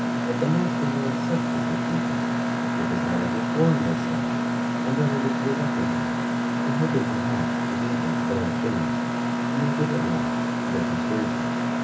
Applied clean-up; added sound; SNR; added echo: none; Mechanisms; -5 dB; reverberation time 0.3 s.